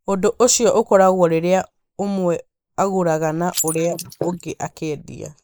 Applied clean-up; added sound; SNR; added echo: neural mask model Resemble Enhance denoiser.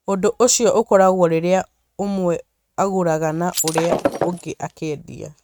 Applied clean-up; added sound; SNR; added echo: neural mask model RNNoise.